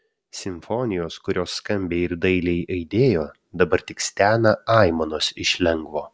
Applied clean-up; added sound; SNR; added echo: none; none; none; none.